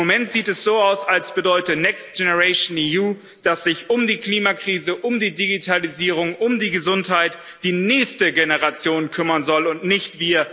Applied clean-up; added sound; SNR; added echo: none; none; none; none.